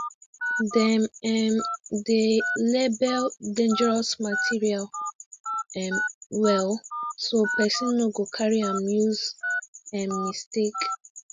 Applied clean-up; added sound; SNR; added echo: none; Telephone; 8 dB; none.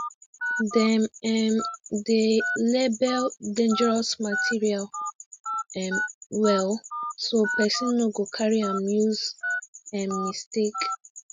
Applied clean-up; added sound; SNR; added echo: neural mask model RNNoise.